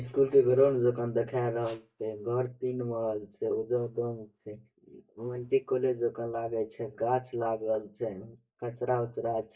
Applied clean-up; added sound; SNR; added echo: neural mask model DeepFilterNet 3.